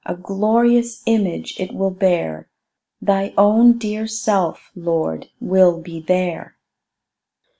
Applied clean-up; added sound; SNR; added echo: none; none; none; none.